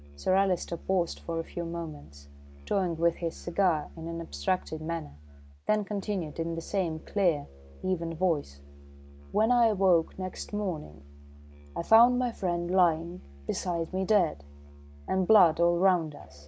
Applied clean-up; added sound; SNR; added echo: none; Musical instrument; 19 dB; none.